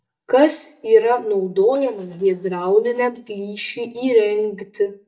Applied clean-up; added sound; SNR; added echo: neural mask model DeepFilterNet 3.